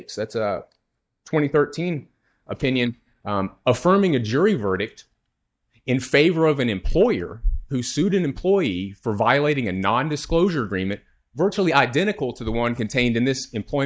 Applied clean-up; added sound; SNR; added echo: neural mask model DeepFilterNet 3.